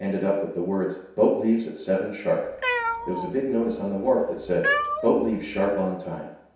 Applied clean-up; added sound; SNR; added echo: none; Cat; 5 dB; reverberation time 0.7 s.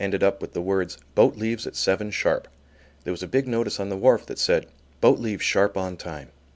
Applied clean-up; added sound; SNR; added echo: none; none; none; none.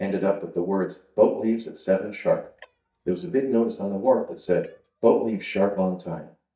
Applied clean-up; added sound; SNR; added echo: neural mask model DeepFilterNet 3.